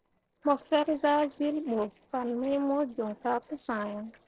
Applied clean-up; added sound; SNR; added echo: neural separator model SepFormer DNS4.